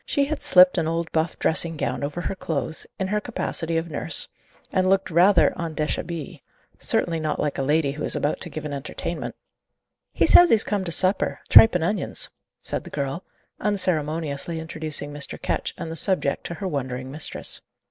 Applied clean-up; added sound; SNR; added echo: none; none; none; none.